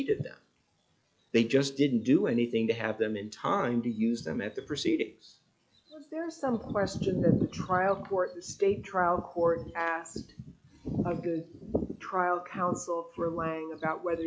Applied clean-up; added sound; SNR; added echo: classical method log-MMSE.